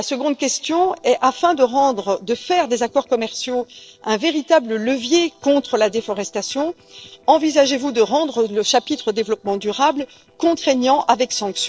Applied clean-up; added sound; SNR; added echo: neural separator model SepFormer DNS4.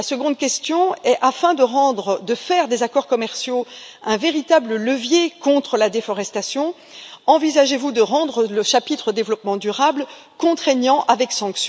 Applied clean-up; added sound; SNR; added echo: none; none; none; none.